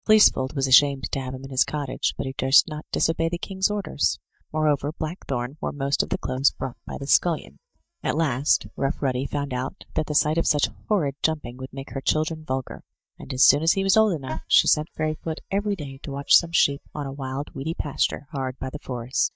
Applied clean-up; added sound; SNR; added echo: neural mask model DeepFilterNet 3.